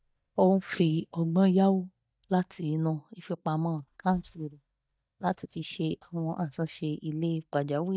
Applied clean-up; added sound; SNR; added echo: neural mask model DeepFilterNet 3.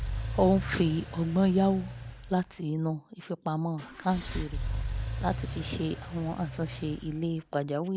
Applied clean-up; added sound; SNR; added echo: none; Engine / Car; 7 dB; none.